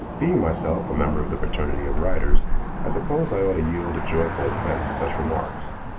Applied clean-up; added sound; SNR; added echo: none; Cricket / Motor vehicle (road); -3 dB; none.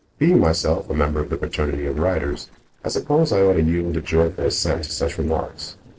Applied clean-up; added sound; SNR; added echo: neural separator model SepFormer DNS4.